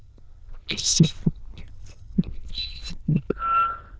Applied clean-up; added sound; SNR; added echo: neural diffusion model UNIVERSE++.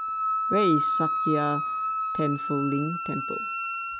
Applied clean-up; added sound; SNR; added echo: none; Wind instrument, woodwind instrument; -1 dB; none.